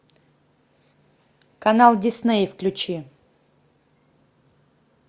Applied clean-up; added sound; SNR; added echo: none; none; none; none.